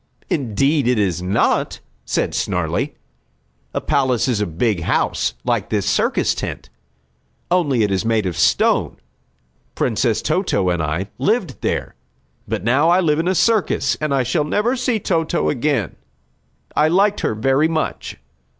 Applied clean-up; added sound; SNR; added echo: none; none; none; none.